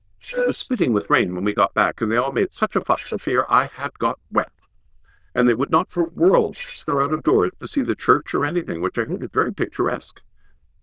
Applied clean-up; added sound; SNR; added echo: neural diffusion model UNIVERSE++.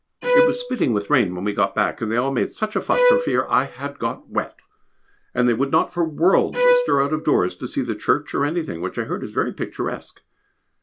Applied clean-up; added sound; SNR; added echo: none; Bowed string instrument; 2 dB; none.